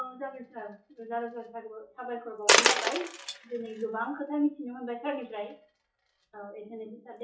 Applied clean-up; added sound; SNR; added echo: classical method WPE with log-MMSE.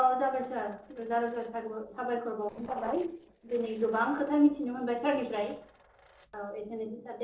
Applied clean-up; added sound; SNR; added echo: neural separator model SepFormer DNS4.